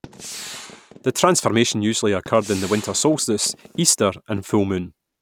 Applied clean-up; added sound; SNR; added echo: none; Gunshot, gunfire; 17 dB; none.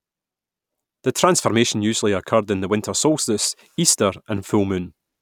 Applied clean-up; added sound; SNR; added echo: none; none; none; none.